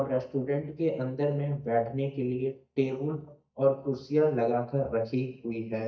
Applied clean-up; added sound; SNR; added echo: neural mask model DeepFilterNet 3.